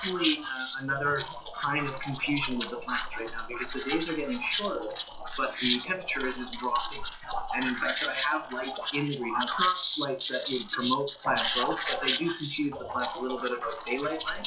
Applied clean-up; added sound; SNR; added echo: classical method WPE with log-MMSE.